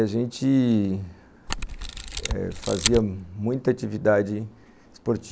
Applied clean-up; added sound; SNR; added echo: none; Camera; 5 dB; none.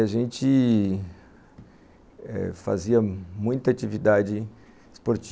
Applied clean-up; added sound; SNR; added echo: none; none; none; none.